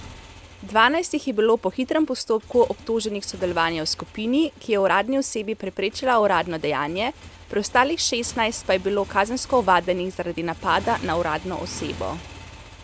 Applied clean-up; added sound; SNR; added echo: none; Motorcycle; 19 dB; none.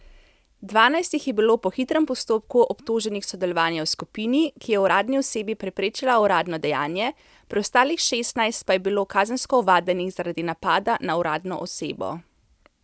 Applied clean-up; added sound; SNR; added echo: none; none; none; none.